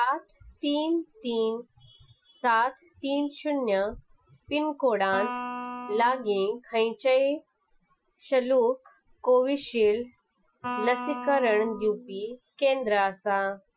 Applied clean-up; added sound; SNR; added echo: classical method Wiener filter.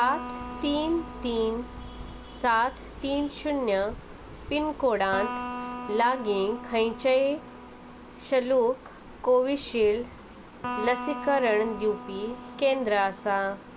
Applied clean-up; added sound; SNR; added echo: none; Electric guitar; 12 dB; none.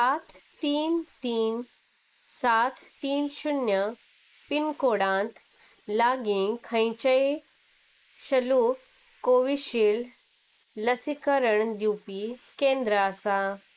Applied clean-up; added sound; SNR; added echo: neural mask model Resemble Enhance denoiser.